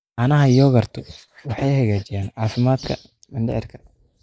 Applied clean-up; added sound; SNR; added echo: neural mask model Resemble Enhance denoiser.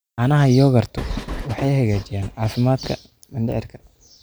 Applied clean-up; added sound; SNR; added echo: none; Train; 11 dB; none.